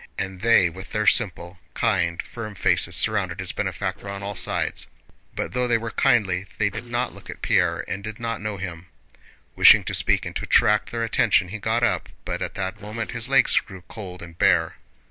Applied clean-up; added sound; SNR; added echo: neural separator model SepFormer DNS4.